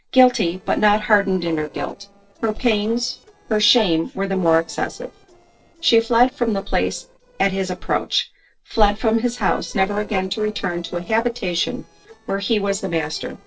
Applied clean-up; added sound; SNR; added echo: neural separator model SepFormer DNS4.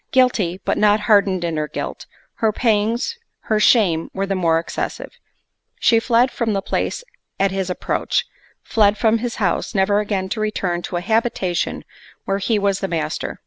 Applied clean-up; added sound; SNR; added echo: none; none; none; none.